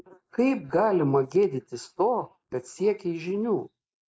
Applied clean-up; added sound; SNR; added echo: neural mask model Resemble Enhance denoiser.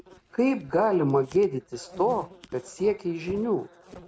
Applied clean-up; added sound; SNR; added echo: none; Insect; 19 dB; none.